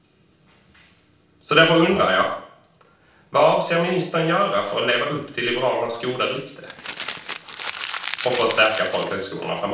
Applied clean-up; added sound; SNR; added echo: none; Crumpling, crinkling; 9 dB; reverberation time 0.5 s.